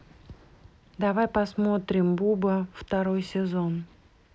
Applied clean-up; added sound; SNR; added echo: none; none; none; none.